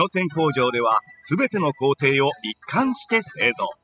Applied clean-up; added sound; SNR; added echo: classical method spectral subtraction.